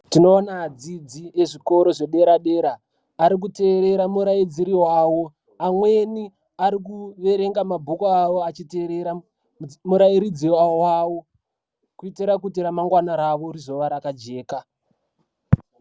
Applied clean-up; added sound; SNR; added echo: none; none; none; none.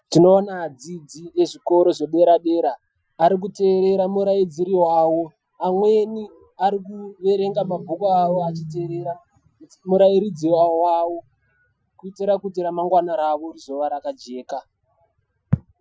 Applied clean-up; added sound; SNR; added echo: classical method Wiener filter.